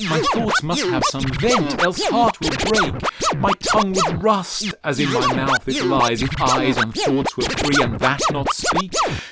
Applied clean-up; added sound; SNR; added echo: none; Scratching (performance technique); -1 dB; none.